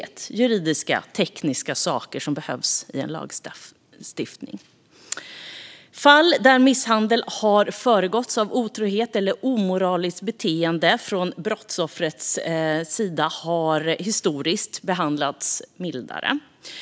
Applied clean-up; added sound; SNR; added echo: none; none; none; none.